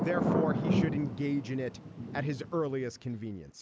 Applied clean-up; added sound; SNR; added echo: none; Thunder / Rain; -1 dB; none.